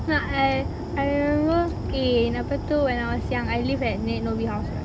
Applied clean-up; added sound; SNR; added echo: none; none; none; none.